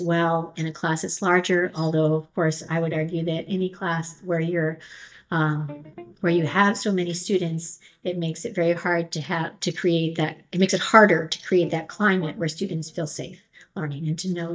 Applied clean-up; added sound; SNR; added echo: neural mask model DeepFilterNet 3.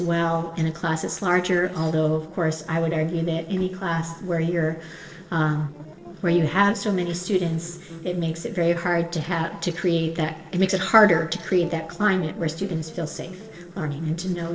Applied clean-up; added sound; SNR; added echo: neural separator model SepFormer DNS4.